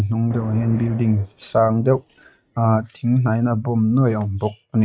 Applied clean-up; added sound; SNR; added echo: neural mask model RNNoise.